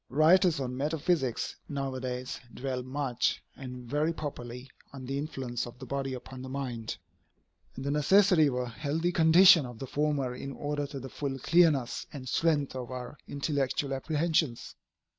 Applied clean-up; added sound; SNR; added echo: neural mask model Resemble Enhance denoiser.